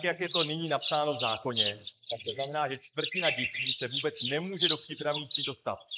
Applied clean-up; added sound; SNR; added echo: neural mask model Resemble Enhance denoiser.